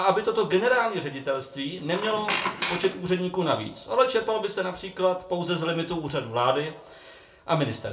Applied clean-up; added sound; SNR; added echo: none; Squeak; 6 dB; reverberation time 0.3 s.